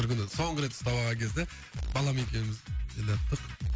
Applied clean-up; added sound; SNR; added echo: none; none; none; none.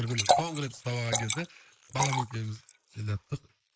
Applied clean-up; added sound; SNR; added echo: neural mask model Resemble Enhance denoiser.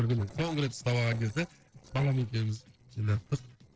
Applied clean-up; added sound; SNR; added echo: neural separator model SepFormer DNS4.